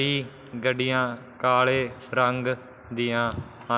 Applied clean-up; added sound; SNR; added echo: none; none; none; none.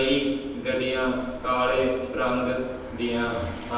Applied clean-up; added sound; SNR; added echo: none; Vehicle; 15 dB; reverberation time 1.1 s.